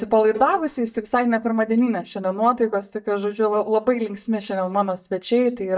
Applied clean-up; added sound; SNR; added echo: neural mask model DeepFilterNet 3.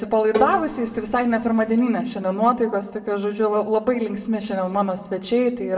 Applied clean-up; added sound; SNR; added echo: none; Bowed string instrument; 8 dB; reverberation time 1.0 s.